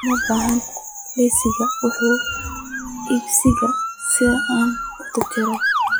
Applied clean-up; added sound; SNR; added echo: classical method log-MMSE.